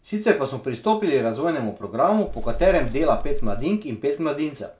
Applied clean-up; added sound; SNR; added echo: none; Wind; 1 dB; none.